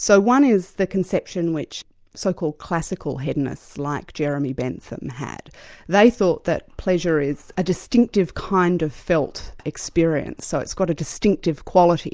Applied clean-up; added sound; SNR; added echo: none; none; none; none.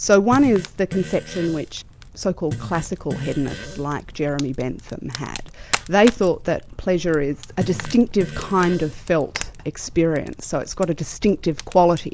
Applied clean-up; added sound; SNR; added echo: none; Fire + Fart; 12 dB; none.